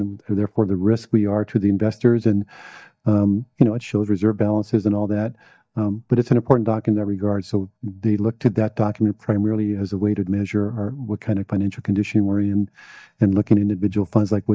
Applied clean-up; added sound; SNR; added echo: neural mask model DeepFilterNet 3.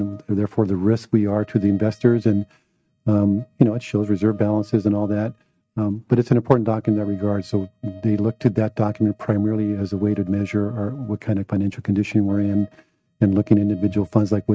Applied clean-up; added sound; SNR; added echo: neural mask model RNNoise.